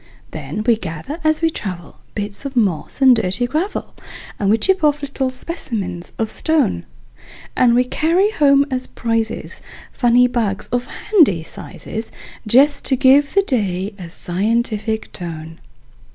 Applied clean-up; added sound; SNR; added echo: none; none; none; none.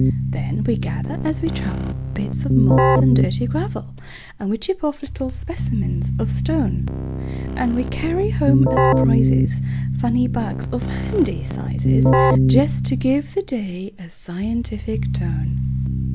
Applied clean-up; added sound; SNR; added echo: none; Keyboard (musical); -5 dB; none.